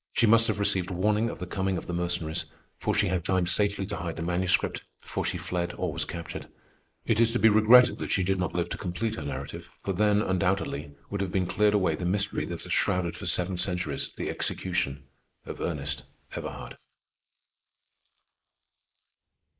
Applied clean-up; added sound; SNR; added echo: neural mask model Resemble Enhance denoiser.